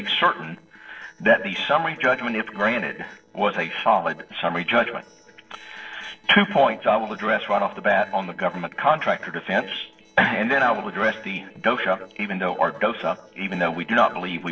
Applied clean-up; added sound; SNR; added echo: neural separator model SepFormer DNS4.